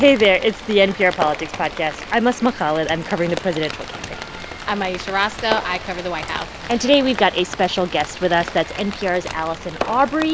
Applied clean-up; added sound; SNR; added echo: none; Rain + Fireworks; 11 dB; none.